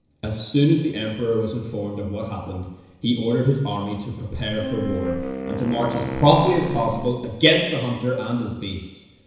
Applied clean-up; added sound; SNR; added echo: none; Wind instrument, woodwind instrument; 8 dB; reverberation time 1.0 s.